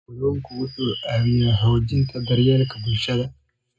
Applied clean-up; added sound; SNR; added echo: none; Bird; 14 dB; reverberation time 0.2 s.